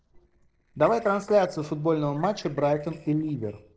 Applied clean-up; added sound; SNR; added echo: neural separator model SepFormer DNS4.